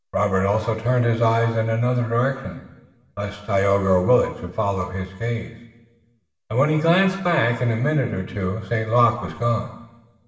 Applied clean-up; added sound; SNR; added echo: none; none; none; reverberation time 1.1 s.